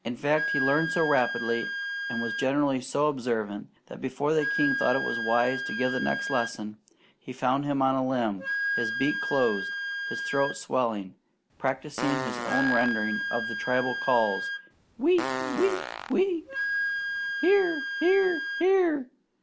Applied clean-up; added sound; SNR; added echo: none; Fart + Wind instrument, woodwind instrument; 5 dB; none.